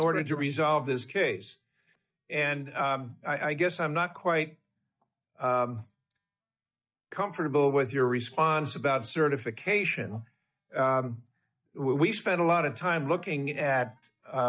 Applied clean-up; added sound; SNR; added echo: neural mask model DeepFilterNet 3.